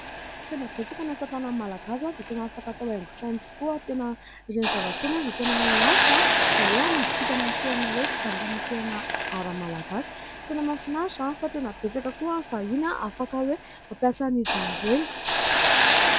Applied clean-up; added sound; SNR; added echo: none; Hiss; -2 dB; none.